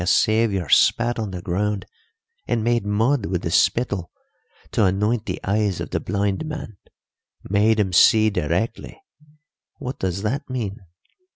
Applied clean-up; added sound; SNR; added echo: none; none; none; none.